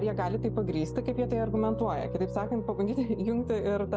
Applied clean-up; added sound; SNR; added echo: none; Piano; 6 dB; none.